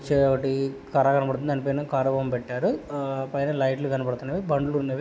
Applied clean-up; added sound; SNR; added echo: none; none; none; none.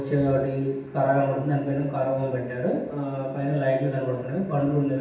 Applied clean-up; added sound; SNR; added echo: none; none; none; reverberation time 0.9 s.